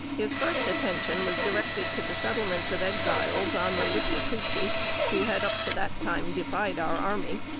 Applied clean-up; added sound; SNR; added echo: none; Sawing; -4 dB; none.